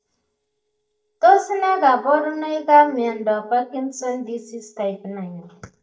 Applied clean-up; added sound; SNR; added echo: neural mask model DeepFilterNet 3.